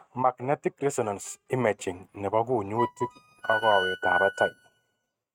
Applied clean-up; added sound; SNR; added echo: neural mask model RNNoise.